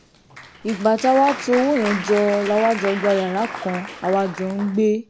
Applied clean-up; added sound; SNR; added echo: none; Applause; 11 dB; none.